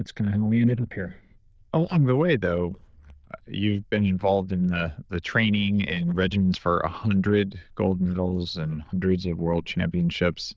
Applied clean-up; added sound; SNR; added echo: neural diffusion model UNIVERSE++.